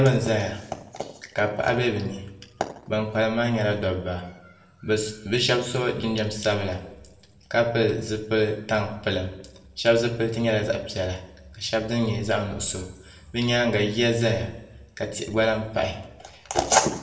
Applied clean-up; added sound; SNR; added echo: none; none; none; reverberation time 0.6 s.